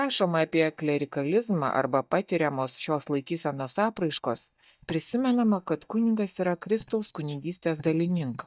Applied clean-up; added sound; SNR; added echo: neural mask model DeepFilterNet 3.